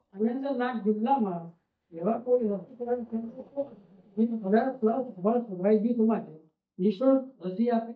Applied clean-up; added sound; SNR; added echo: neural mask model DeepFilterNet 3.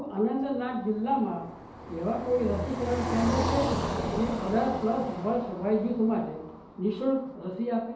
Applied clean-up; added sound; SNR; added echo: none; Car passing by; 6 dB; reverberation time 2.2 s.